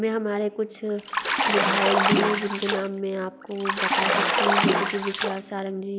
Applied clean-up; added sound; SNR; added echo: none; Bathtub (filling or washing) / Splash, splatter; -4 dB; none.